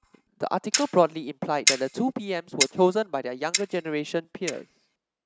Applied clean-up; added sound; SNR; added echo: neural mask model RNNoise.